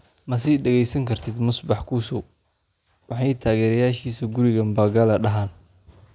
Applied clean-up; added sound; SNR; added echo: none; none; none; none.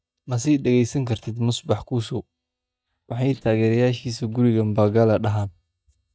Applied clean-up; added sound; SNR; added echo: neural mask model DeepFilterNet 3.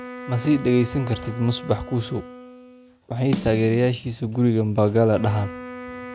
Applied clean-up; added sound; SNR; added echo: none; Wind instrument, woodwind instrument + Snare drum; 13 dB; none.